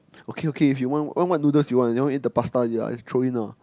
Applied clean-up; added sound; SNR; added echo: none; none; none; none.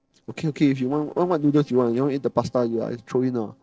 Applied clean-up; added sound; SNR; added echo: neural separator model SepFormer DNS4.